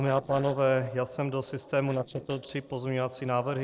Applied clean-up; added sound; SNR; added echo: neural separator model SepFormer DNS4.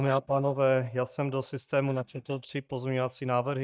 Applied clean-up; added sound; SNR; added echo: neural mask model DeepFilterNet 3.